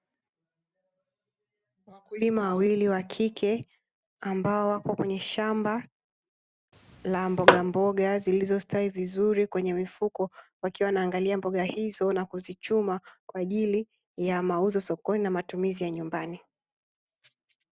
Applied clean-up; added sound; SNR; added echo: none; Tap / Hammer; -4 dB; none.